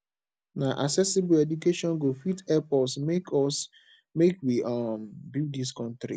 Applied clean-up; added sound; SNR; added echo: none; none; none; none.